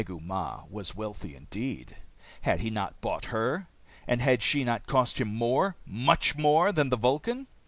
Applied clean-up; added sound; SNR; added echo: none; none; none; none.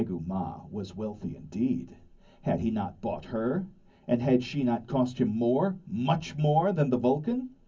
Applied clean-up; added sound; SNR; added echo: none; none; none; reverberation time 0.3 s.